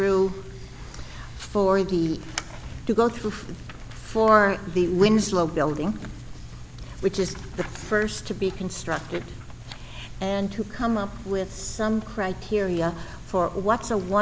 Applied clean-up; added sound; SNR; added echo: none; Crackle; 15 dB; none.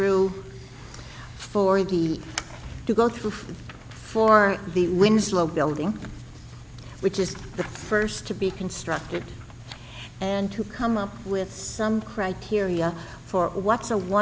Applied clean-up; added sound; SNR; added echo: none; none; none; none.